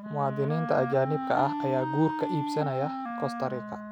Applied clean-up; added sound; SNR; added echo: none; Wind instrument, woodwind instrument; 4 dB; none.